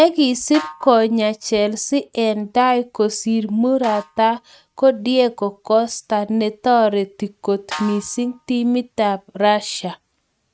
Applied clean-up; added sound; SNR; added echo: neural mask model RNNoise.